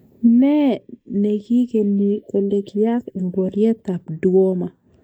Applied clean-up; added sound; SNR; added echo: neural mask model Resemble Enhance denoiser.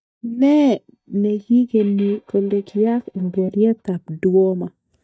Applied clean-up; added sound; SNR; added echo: neural mask model DeepFilterNet 3.